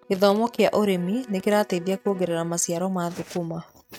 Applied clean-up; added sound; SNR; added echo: neural mask model RNNoise.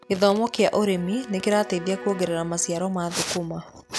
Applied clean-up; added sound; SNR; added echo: none; Bowed string instrument; 18 dB; none.